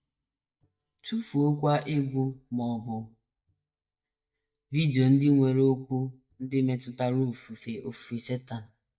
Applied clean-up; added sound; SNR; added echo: neural mask model DeepFilterNet 3.